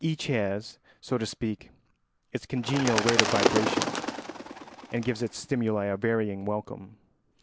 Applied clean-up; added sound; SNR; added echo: none; Bird; 0 dB; none.